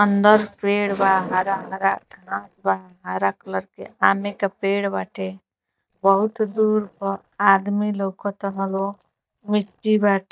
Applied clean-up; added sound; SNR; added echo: neural mask model DeepFilterNet 3.